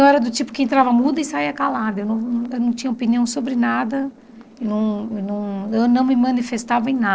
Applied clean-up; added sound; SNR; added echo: neural separator model SepFormer DNS4.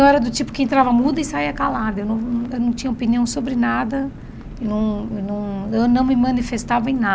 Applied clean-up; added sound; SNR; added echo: none; Engine; 14 dB; none.